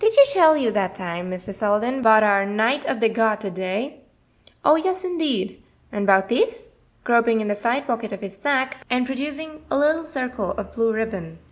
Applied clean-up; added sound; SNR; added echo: none; none; none; none.